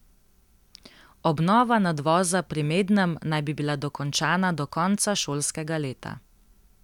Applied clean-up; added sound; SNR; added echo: none; none; none; none.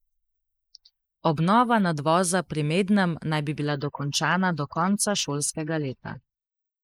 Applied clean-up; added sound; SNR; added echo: neural mask model Resemble Enhance denoiser.